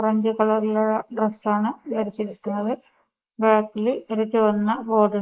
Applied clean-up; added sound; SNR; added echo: neural mask model Resemble Enhance denoiser.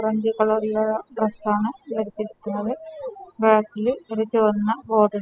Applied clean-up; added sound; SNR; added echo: classical method spectral subtraction.